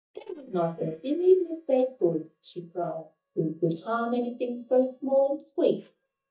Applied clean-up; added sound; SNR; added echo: neural mask model DeepFilterNet 3.